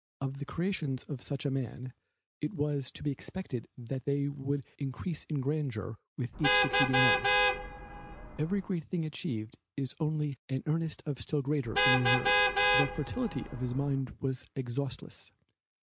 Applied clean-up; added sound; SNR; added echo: none; Vehicle horn, car horn, honking; -4 dB; none.